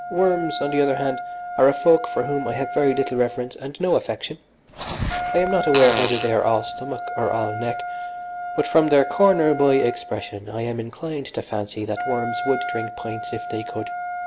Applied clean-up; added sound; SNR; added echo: none; Wind instrument, woodwind instrument + Fart; 7 dB; none.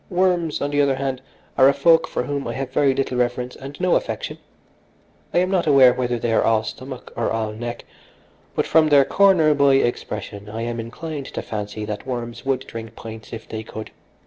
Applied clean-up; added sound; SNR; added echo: none; none; none; none.